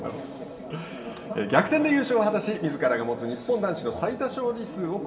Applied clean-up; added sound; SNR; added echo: none; none; none; reverberation time 2.6 s.